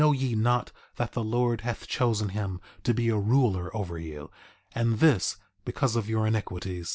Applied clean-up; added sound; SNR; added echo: none; none; none; none.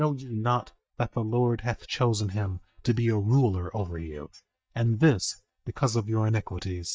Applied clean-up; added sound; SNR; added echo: neural mask model DeepFilterNet 3.